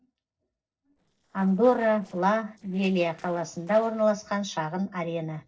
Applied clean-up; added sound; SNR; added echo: neural separator model SepFormer DNS4.